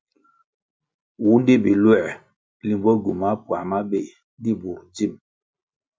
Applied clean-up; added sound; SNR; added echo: none; none; none; none.